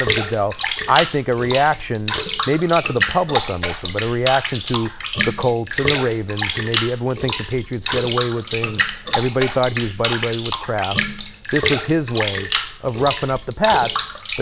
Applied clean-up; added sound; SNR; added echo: none; Bathtub (filling or washing) / Water; 3 dB; none.